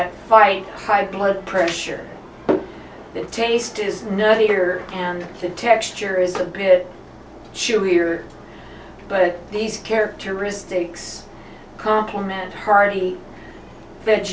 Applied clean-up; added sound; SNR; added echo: none; none; none; none.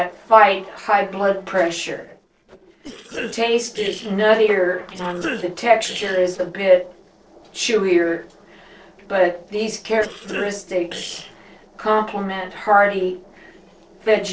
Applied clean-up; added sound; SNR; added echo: neural separator model SepFormer DNS4.